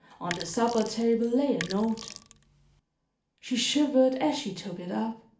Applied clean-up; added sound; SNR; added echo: none; Sink (filling or washing); 14 dB; reverberation time 0.4 s.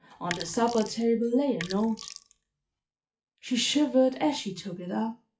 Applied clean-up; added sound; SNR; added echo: classical method WPE with log-MMSE.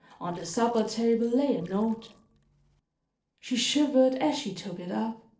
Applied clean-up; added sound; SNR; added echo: neural separator model SepFormer DNS4.